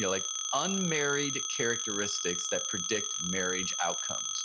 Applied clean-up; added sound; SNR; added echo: none; Telephone; 0 dB; none.